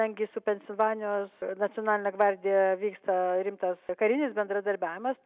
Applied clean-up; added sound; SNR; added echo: none; none; none; none.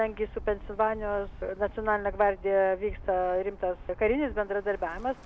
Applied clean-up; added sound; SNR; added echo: none; Bird; 14 dB; none.